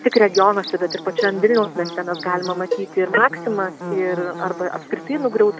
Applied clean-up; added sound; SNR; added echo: none; Buzz / Bird + Cowbell; 11 dB; none.